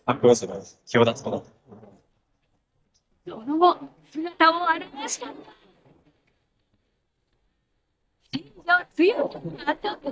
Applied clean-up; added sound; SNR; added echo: neural mask model DeepFilterNet 3.